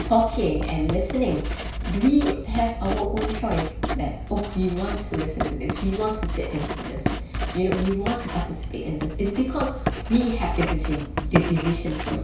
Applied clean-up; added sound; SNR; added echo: none; Writing; 3 dB; reverberation time 0.6 s.